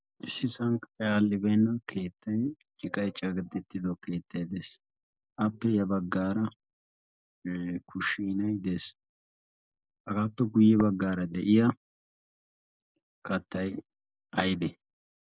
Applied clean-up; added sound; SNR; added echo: neural mask model Resemble Enhance denoiser.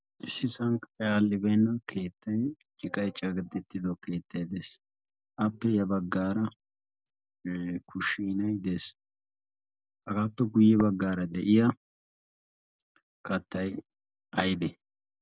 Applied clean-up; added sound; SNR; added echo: none; Tap; 19 dB; none.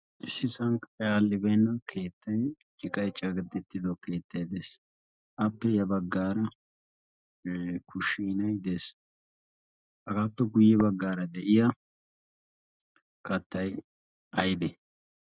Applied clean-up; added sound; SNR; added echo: classical method Wiener filter.